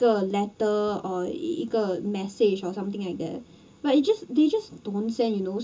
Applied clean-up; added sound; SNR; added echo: none; none; none; reverberation time 0.2 s.